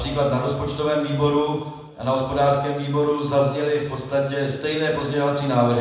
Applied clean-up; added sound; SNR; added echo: none; none; none; reverberation time 1.0 s.